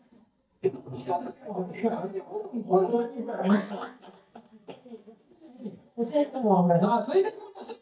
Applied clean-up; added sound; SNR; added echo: neural mask model DeepFilterNet 3.